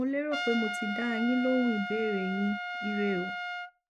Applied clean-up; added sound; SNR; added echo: none; Trumpet; 5 dB; none.